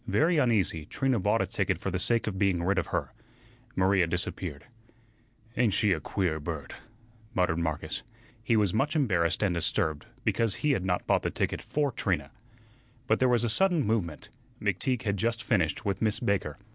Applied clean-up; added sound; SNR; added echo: none; none; none; none.